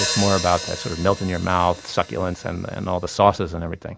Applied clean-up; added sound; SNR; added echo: none; Hi-hat; 10 dB; none.